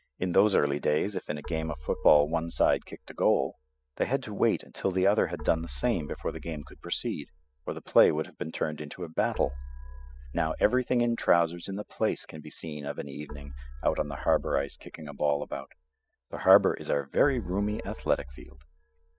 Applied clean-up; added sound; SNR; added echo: classical method spectral subtraction.